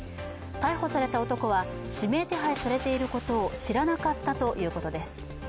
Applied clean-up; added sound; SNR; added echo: none; none; none; none.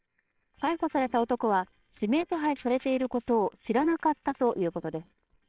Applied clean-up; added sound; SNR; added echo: neural separator model SepFormer WHAMR!.